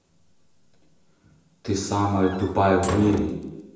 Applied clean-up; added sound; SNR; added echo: none; Slam; 10 dB; reverberation time 1.0 s.